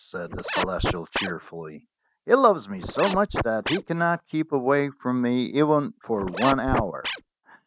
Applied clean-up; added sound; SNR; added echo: neural mask model RNNoise.